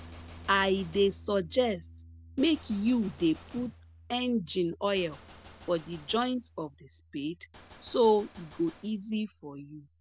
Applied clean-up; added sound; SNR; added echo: none; Gunshot, gunfire + Piano; 20 dB; none.